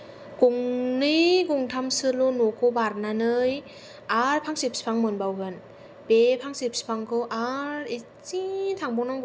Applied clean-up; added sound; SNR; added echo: none; none; none; none.